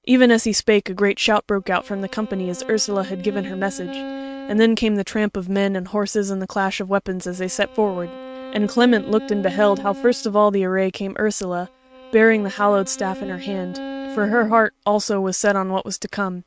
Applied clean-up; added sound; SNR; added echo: neural mask model RNNoise.